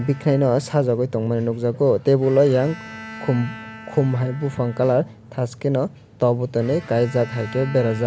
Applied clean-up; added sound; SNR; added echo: none; Bowed string instrument; 19 dB; none.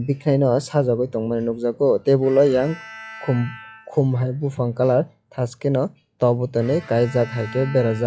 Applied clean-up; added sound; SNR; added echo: classical method log-MMSE.